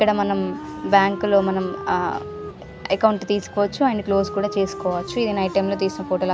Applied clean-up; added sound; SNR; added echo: none; Wind instrument, woodwind instrument; 12 dB; none.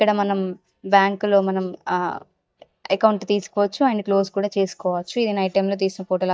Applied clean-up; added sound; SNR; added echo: neural mask model DeepFilterNet 3.